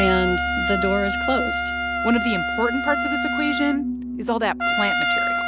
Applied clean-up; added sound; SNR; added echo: none; Trumpet; 0 dB; none.